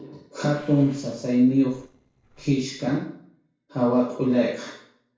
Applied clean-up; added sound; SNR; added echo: neural separator model SepFormer DNS4.